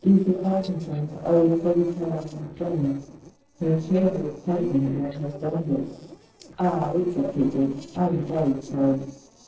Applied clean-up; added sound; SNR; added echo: neural separator model SepFormer DNS4.